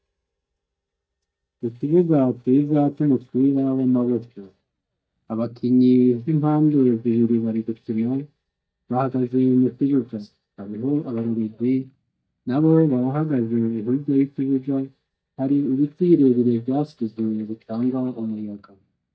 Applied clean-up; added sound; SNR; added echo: neural mask model DeepFilterNet 3.